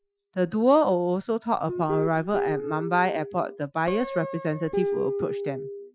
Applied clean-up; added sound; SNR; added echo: classical method Wiener filter.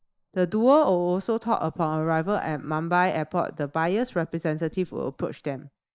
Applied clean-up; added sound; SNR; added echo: neural mask model Resemble Enhance denoiser.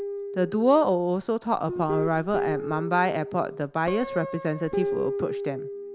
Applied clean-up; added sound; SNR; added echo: none; Guitar; 6 dB; none.